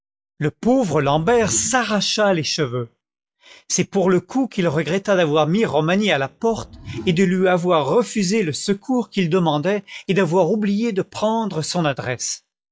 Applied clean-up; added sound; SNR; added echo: classical method log-MMSE.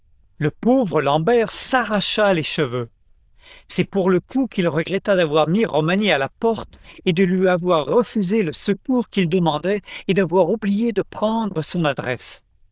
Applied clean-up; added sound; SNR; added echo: neural diffusion model UNIVERSE++.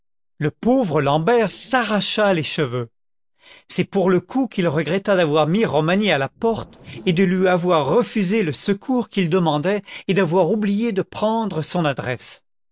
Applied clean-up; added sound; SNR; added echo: neural separator model SepFormer DNS4.